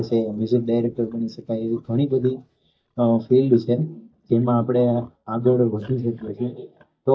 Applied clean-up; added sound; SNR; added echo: neural mask model DeepFilterNet 3.